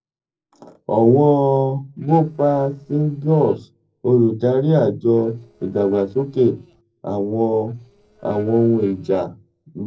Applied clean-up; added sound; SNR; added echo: neural separator model SepFormer DNS4.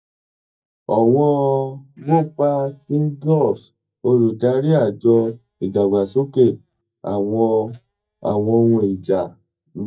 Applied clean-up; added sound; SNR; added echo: neural mask model DeepFilterNet 3.